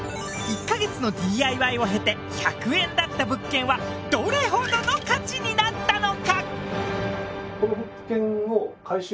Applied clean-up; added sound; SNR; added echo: none; none; none; none.